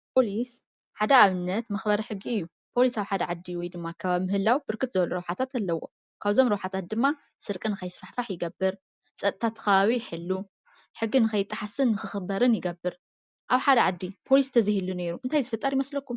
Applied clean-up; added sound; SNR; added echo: none; none; none; none.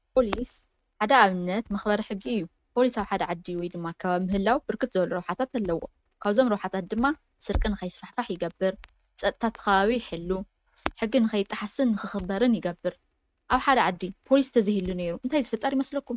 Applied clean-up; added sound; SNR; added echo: neural mask model RNNoise.